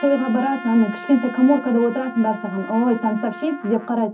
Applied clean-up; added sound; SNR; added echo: none; Trumpet; 15 dB; reverberation time 0.4 s.